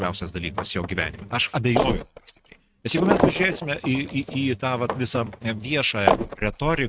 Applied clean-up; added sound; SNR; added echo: neural mask model RNNoise.